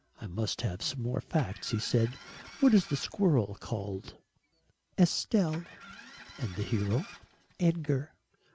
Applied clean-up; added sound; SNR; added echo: none; Engine starting; 19 dB; none.